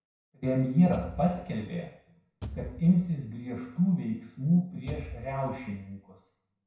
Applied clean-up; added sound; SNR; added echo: none; Bass drum / Thump, thud; 14 dB; reverberation time 0.6 s.